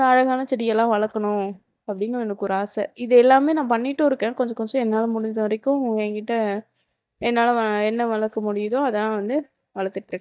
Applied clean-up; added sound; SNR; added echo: neural mask model DeepFilterNet 3.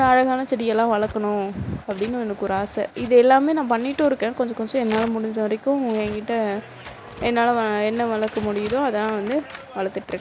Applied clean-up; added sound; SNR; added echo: none; Tearing + Clapping; 19 dB; none.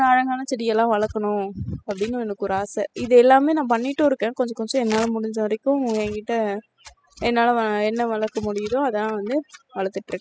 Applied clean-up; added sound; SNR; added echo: classical method spectral subtraction.